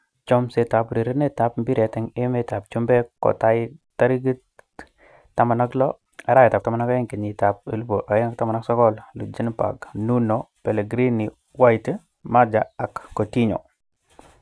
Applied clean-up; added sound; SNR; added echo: none; none; none; none.